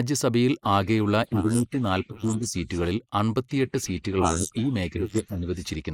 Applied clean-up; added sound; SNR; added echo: neural mask model Resemble Enhance denoiser.